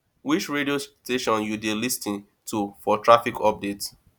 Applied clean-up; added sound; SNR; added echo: none; none; none; none.